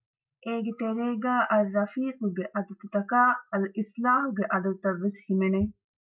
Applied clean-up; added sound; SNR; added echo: none; none; none; none.